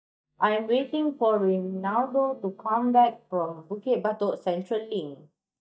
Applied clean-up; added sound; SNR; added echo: neural mask model DeepFilterNet 3.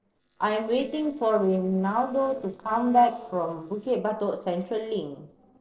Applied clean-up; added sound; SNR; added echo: neural separator model SepFormer DNS4.